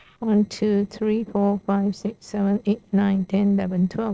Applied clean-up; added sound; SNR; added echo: neural separator model SepFormer DNS4.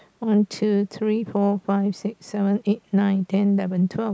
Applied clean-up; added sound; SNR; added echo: none; none; none; none.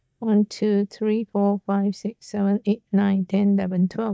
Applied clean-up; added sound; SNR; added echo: neural mask model DeepFilterNet 3.